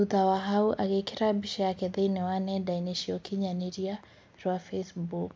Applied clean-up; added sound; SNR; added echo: none; none; none; none.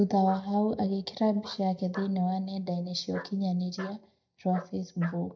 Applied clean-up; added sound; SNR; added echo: neural mask model DeepFilterNet 3.